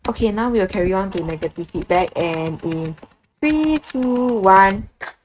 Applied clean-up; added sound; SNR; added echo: neural mask model RNNoise.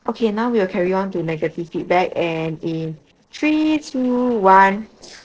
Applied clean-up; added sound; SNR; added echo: neural separator model SepFormer DNS4.